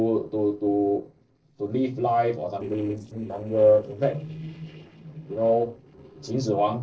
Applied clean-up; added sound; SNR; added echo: neural separator model SepFormer DNS4.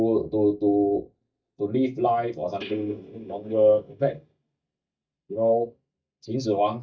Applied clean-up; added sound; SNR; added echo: neural mask model DeepFilterNet 3.